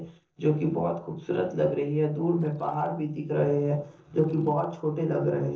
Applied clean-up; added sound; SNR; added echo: neural separator model SepFormer DNS4.